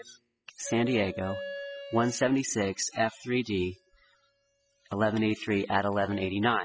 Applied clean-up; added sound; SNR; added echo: classical method spectral subtraction.